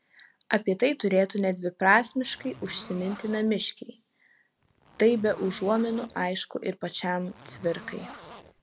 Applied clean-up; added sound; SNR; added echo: none; Zipper (clothing); 19 dB; none.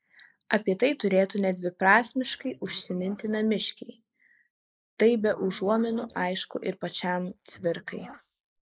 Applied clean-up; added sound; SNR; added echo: neural mask model Resemble Enhance denoiser.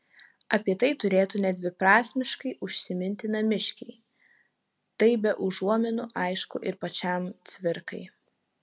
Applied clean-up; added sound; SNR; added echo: none; none; none; none.